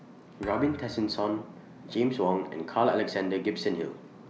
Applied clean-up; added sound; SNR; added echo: none; Thump, thud; 19 dB; none.